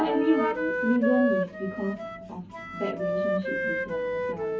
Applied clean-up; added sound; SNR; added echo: none; Wind instrument, woodwind instrument; 1 dB; reverberation time 0.4 s.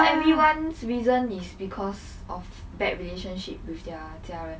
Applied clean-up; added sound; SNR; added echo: none; none; none; none.